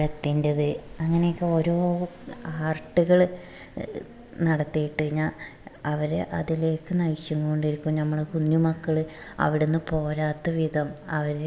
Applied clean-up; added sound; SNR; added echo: none; none; none; none.